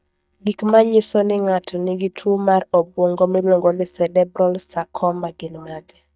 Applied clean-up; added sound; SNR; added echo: neural mask model DeepFilterNet 3.